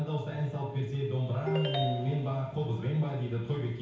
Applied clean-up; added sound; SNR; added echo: none; Ringtone; 4 dB; reverberation time 1.0 s.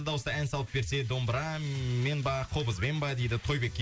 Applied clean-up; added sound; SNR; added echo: none; none; none; none.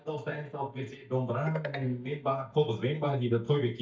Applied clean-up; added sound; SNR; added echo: neural mask model DeepFilterNet 3.